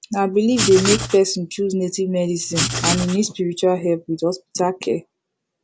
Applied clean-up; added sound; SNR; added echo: none; Writing; 3 dB; none.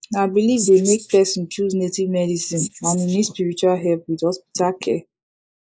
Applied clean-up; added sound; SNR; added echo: neural mask model Resemble Enhance denoiser.